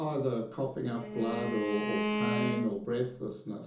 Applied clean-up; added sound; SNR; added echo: none; Bowed string instrument; 2 dB; reverberation time 0.6 s.